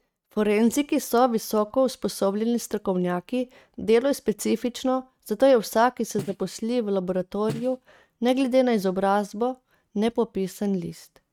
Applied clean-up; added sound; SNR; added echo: neural mask model RNNoise.